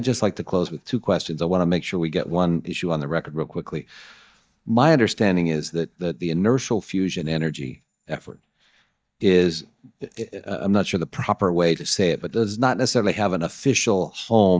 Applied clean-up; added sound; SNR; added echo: neural mask model DeepFilterNet 3.